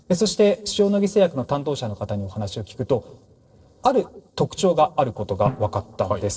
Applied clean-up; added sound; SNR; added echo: neural separator model SepFormer DNS4.